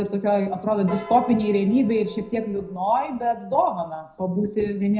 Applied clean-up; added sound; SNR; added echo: none; Piano; 15 dB; reverberation time 0.5 s.